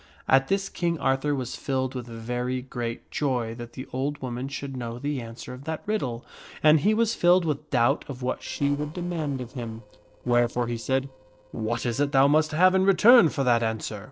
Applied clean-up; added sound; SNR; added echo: neural separator model SepFormer DNS4.